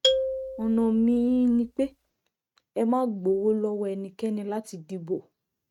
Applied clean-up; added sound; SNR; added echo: neural mask model RNNoise.